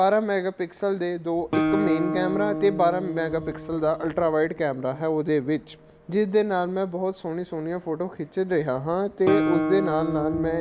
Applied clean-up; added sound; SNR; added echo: none; Guitar; 6 dB; none.